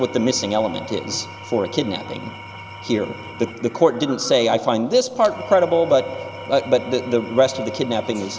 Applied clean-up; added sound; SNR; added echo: none; Engine / Tools; 16 dB; none.